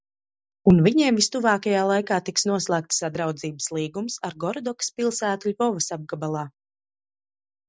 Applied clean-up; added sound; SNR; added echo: none; none; none; none.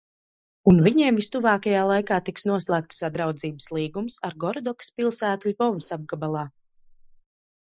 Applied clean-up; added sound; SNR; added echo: neural mask model Resemble Enhance denoiser.